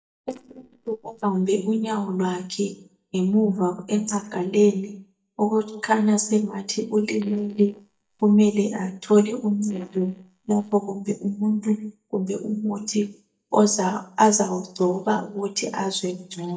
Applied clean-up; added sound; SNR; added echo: neural mask model DeepFilterNet 3.